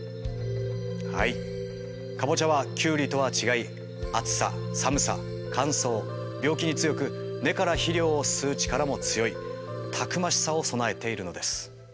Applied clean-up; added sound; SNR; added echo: none; none; none; none.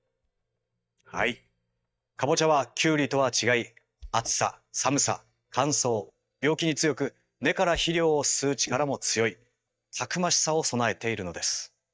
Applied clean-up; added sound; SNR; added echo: neural mask model DeepFilterNet 3.